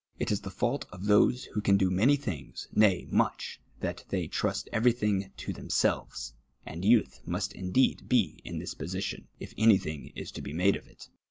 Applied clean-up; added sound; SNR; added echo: none; none; none; none.